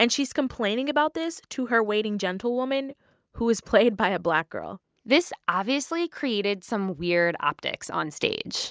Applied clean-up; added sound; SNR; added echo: none; none; none; none.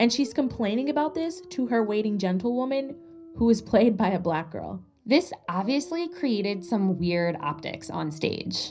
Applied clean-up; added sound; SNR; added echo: none; Dog; 19 dB; reverberation time 0.4 s.